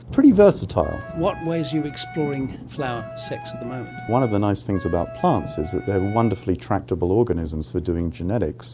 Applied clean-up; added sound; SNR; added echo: none; Wind instrument, woodwind instrument + Thunder / Rain; 15 dB; none.